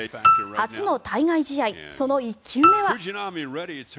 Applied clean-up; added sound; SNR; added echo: none; Piano; -1 dB; none.